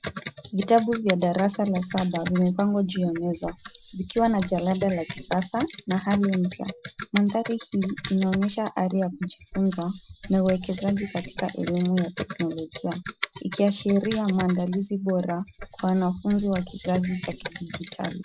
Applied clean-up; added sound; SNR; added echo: none; Computer keyboard; 9 dB; none.